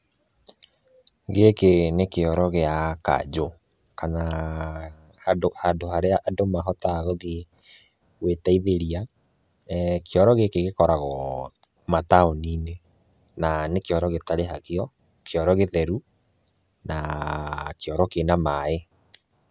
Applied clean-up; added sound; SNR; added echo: none; none; none; none.